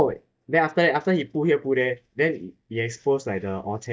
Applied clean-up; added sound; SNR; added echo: neural mask model DeepFilterNet 3.